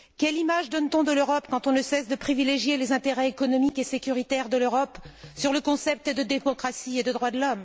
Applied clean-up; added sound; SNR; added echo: none; none; none; none.